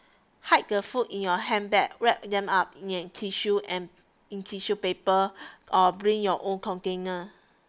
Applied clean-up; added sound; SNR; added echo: none; none; none; none.